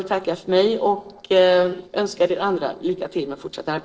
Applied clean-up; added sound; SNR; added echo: neural separator model SepFormer DNS4.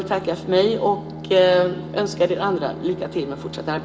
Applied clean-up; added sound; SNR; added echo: none; Bowed string instrument; 13 dB; reverberation time 2.4 s.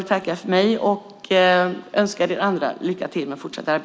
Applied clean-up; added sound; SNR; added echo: none; none; none; none.